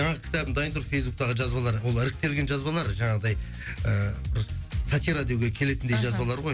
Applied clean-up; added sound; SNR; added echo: none; none; none; none.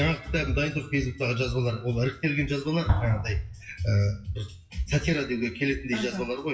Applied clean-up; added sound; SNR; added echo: classical method WPE with log-MMSE.